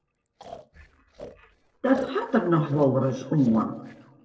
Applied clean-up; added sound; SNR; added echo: neural separator model SepFormer DNS4.